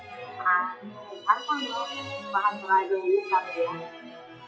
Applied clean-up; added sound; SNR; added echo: classical method WPE with log-MMSE.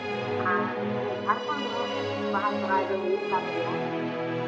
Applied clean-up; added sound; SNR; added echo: none; Musical instrument; -2 dB; reverberation time 0.8 s.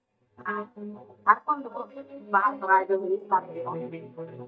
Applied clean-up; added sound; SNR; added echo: neural mask model DeepFilterNet 3.